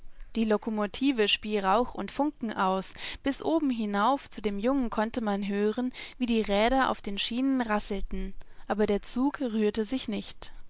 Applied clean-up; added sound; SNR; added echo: none; Meow / Purr; 13 dB; none.